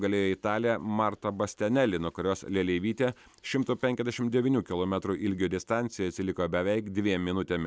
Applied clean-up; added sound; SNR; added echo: none; none; none; none.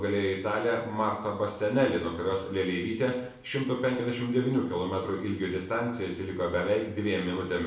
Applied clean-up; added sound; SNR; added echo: none; none; none; reverberation time 0.7 s.